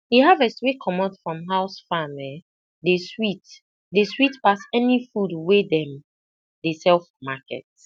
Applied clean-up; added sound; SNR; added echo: none; none; none; none.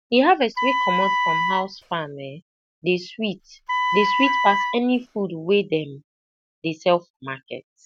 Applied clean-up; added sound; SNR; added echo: none; Wind instrument, woodwind instrument; 0 dB; none.